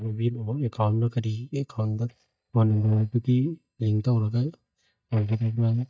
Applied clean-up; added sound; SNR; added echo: neural mask model DeepFilterNet 3.